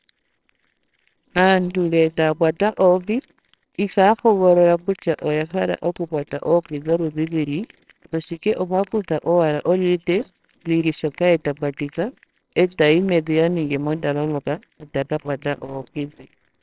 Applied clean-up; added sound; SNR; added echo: neural separator model SepFormer WHAMR!.